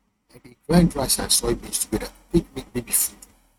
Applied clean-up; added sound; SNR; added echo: neural mask model RNNoise.